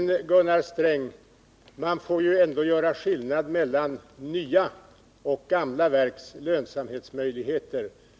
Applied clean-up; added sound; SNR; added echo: none; none; none; none.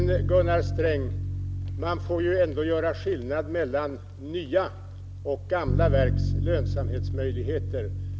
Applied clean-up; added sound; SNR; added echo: none; Bass guitar; 1 dB; none.